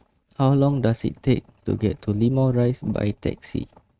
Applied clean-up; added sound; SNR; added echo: neural mask model RNNoise.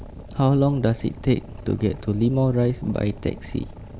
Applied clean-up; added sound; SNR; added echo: none; Boat, Water vehicle; 15 dB; none.